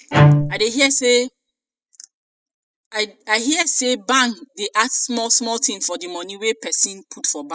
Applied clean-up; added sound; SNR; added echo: classical method spectral subtraction.